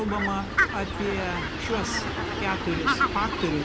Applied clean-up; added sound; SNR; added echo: none; Fowl; -2 dB; none.